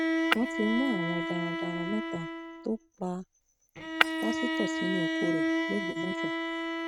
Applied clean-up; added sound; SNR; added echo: neural mask model RNNoise.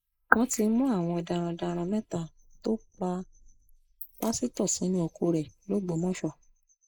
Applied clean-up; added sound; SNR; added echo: neural mask model Resemble Enhance denoiser.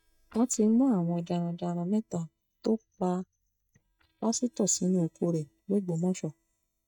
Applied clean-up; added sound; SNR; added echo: neural mask model DeepFilterNet 3.